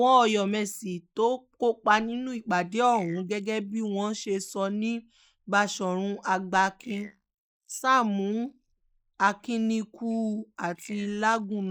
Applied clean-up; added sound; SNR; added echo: neural mask model Resemble Enhance denoiser.